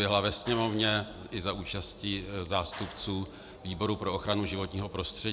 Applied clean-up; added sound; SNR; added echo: none; Clapping; 20 dB; none.